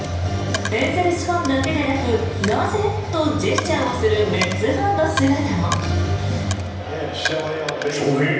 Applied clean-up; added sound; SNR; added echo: none; Coin (dropping); 13 dB; reverberation time 0.9 s.